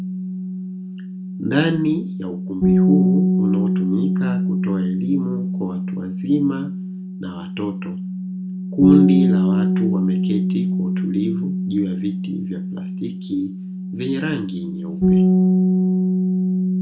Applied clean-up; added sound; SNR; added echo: none; Bass guitar; -5 dB; reverberation time 0.2 s.